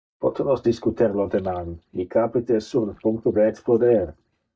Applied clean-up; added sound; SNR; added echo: neural mask model DeepFilterNet 3.